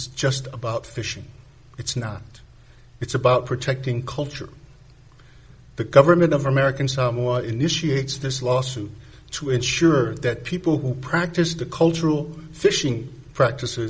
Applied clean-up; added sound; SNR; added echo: none; none; none; none.